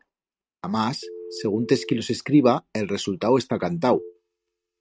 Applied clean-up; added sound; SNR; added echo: neural mask model RNNoise.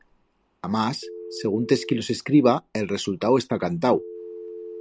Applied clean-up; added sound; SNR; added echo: none; Telephone; 16 dB; none.